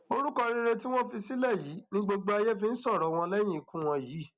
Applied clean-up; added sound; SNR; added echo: none; none; none; none.